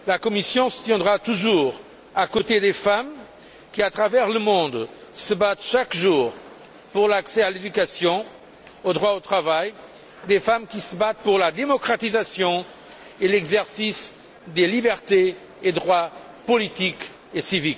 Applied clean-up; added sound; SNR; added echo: none; none; none; none.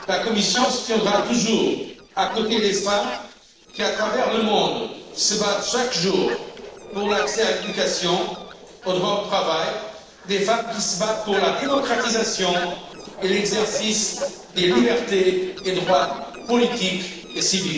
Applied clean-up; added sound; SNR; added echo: neural separator model SepFormer DNS4.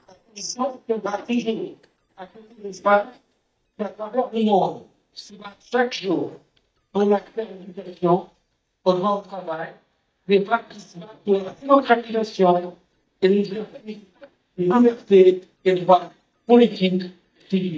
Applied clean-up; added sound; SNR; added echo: neural mask model DeepFilterNet 3.